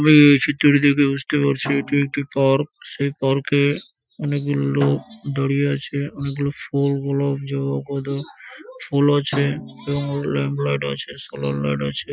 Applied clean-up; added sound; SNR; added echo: classical method Wiener filter.